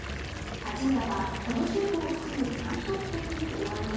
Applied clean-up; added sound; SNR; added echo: none; Fill (with liquid) / Bathtub (filling or washing) / Water tap, faucet; 8 dB; reverberation time 1.3 s.